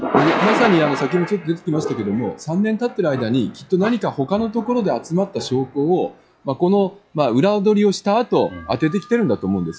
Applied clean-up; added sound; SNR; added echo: classical method log-MMSE.